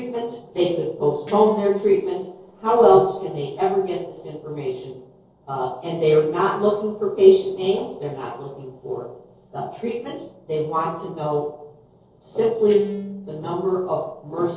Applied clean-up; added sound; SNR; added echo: neural separator model SepFormer DNS4.